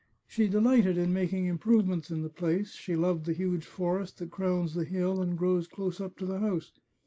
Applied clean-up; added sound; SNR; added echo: neural mask model Resemble Enhance denoiser.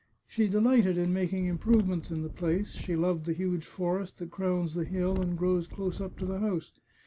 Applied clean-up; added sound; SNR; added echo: none; Wind; 10 dB; none.